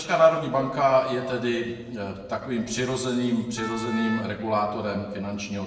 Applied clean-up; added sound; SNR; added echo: none; Wind instrument, woodwind instrument; 11 dB; reverberation time 1.1 s.